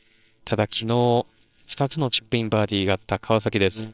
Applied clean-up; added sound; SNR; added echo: neural separator model SepFormer WHAMR!.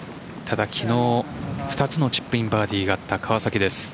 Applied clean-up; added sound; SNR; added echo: none; none; none; none.